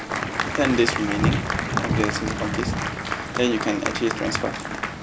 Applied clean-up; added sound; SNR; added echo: none; Applause + Thunder; 0 dB; none.